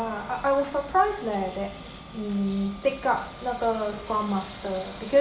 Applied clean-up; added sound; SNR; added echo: none; Engine; 18 dB; reverberation time 1.1 s.